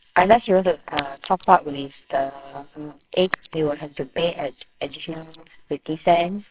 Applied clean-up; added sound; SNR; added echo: neural separator model SepFormer WHAMR!.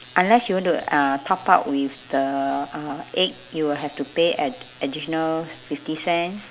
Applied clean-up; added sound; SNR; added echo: none; none; none; none.